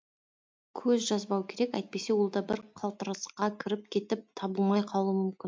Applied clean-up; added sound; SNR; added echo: none; none; none; none.